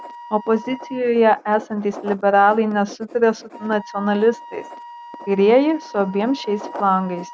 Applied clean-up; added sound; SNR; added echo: none; Wind instrument, woodwind instrument + Writing; 17 dB; none.